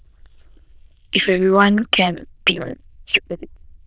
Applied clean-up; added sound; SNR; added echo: neural diffusion model UNIVERSE++.